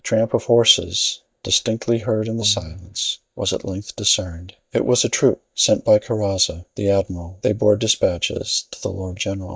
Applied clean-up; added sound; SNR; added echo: neural mask model DeepFilterNet 3.